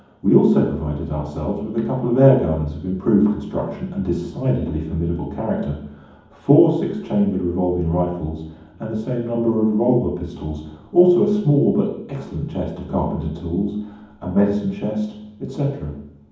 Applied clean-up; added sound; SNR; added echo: none; none; none; reverberation time 1.2 s.